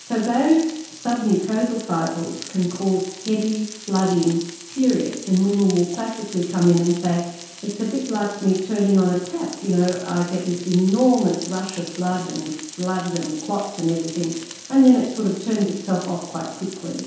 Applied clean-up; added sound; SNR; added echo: none; Frying (food); 17 dB; reverberation time 0.8 s.